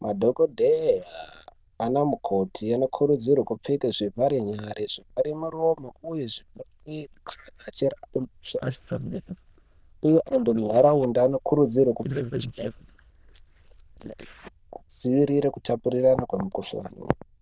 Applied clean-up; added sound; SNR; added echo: neural diffusion model UNIVERSE++.